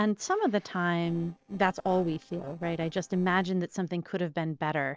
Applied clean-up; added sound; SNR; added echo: neural separator model SepFormer DNS4.